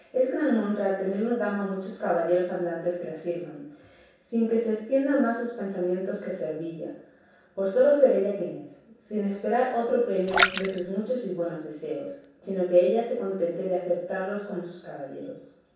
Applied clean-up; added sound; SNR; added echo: none; Splash, splatter; 3 dB; reverberation time 0.7 s.